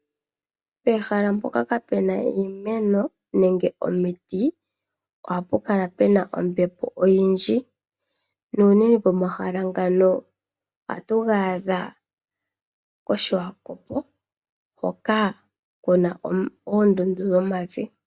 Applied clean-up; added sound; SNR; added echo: none; none; none; none.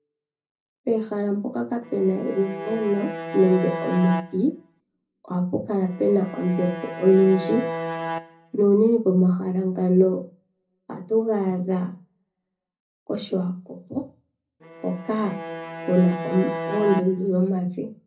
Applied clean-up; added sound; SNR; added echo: none; Bowed string instrument; 9 dB; reverberation time 0.4 s.